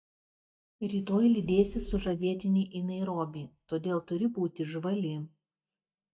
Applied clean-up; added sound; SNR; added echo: neural mask model DeepFilterNet 3.